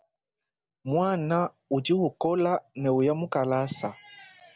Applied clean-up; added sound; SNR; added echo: none; none; none; none.